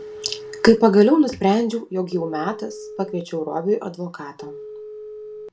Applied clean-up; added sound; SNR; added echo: none; Telephone; 17 dB; reverberation time 0.2 s.